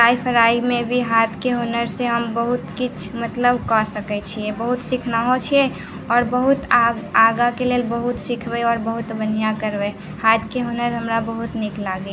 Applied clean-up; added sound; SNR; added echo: none; none; none; none.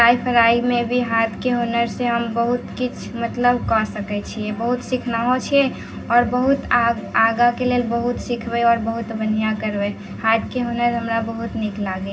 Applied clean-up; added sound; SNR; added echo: none; none; none; reverberation time 0.4 s.